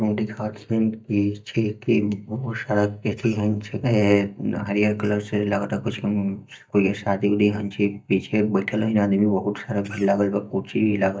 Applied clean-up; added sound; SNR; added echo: neural mask model DeepFilterNet 3.